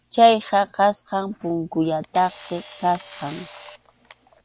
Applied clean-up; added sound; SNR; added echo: none; Camera; 19 dB; none.